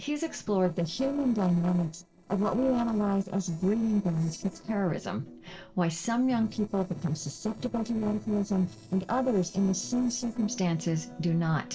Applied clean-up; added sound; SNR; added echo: neural separator model SepFormer DNS4.